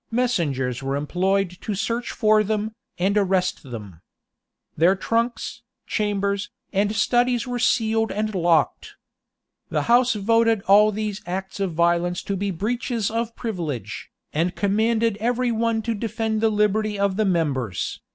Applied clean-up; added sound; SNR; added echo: none; none; none; none.